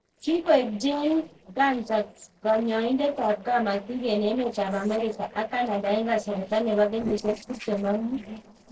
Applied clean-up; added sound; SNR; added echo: neural separator model SepFormer DNS4.